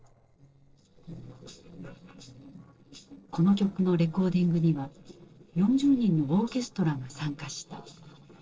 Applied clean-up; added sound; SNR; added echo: neural separator model SepFormer DNS4.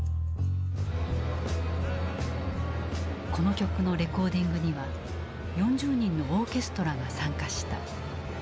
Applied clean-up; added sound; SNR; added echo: none; none; none; none.